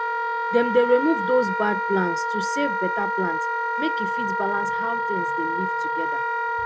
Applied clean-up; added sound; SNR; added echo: none; Wind instrument, woodwind instrument; -1 dB; none.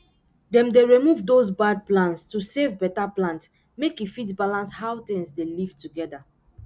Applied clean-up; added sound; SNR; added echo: none; none; none; none.